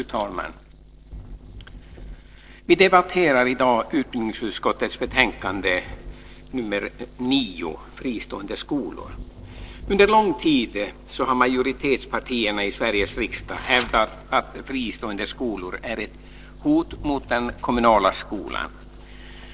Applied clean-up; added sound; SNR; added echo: neural separator model SepFormer DNS4.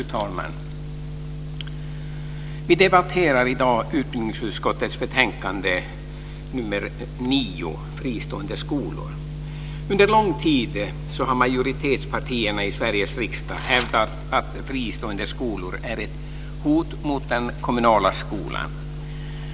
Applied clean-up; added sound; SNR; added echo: none; none; none; none.